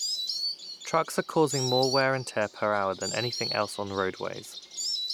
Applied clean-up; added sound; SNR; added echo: none; Insect; 6 dB; none.